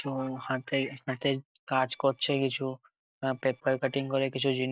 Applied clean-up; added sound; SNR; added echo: neural separator model SepFormer DNS4.